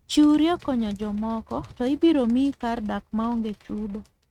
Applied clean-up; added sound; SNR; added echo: neural mask model RNNoise.